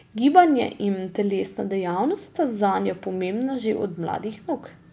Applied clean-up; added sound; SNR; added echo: none; none; none; none.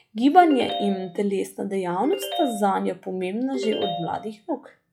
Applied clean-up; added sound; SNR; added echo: classical method log-MMSE.